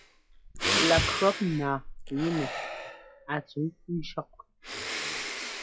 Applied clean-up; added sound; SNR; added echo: classical method log-MMSE.